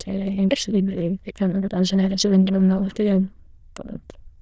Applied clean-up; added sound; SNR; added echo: neural diffusion model UNIVERSE++.